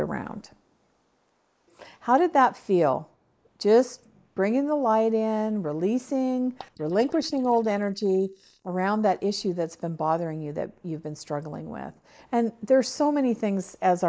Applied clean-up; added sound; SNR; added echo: neural mask model Resemble Enhance denoiser.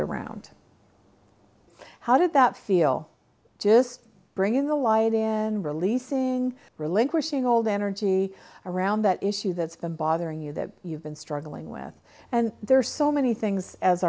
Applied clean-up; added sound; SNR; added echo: none; none; none; none.